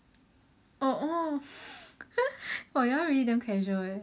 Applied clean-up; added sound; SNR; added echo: none; none; none; none.